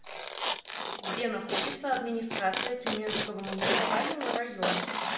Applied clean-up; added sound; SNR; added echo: none; Tearing; -2 dB; reverberation time 0.8 s.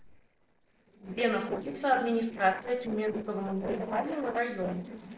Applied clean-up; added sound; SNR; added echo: neural separator model SepFormer DNS4.